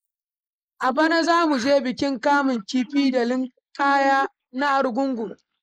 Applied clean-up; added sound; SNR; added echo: neural mask model Resemble Enhance denoiser.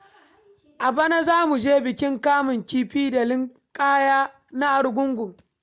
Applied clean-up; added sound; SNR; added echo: none; none; none; none.